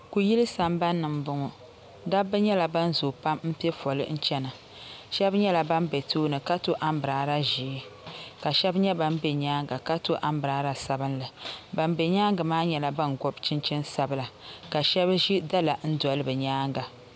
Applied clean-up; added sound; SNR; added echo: none; none; none; none.